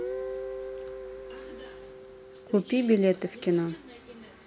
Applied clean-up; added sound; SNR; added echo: none; Guitar; 10 dB; none.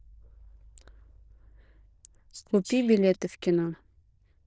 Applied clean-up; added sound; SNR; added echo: neural diffusion model UNIVERSE++.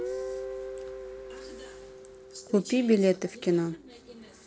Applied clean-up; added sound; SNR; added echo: neural separator model SepFormer DNS4.